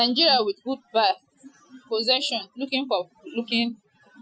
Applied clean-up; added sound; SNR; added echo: classical method Wiener filter.